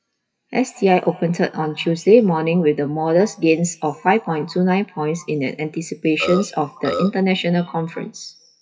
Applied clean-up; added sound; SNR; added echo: classical method WPE with log-MMSE.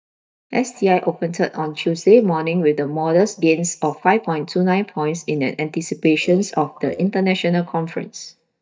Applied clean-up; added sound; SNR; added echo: neural mask model DeepFilterNet 3.